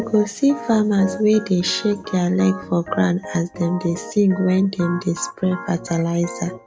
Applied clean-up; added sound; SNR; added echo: none; Organ; 14 dB; none.